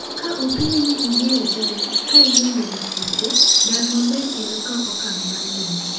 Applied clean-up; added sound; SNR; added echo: none; Bird vocalization, bird call, bird song; -3 dB; reverberation time 0.4 s.